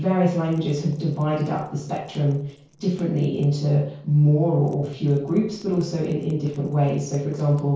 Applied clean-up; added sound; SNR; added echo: neural separator model SepFormer DNS4.